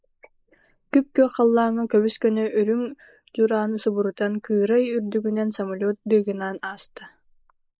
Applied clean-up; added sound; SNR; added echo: neural mask model Resemble Enhance denoiser.